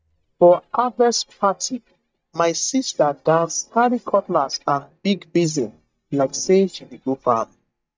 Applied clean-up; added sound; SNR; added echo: neural mask model DeepFilterNet 3.